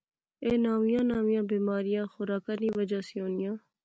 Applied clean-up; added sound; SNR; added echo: none; none; none; none.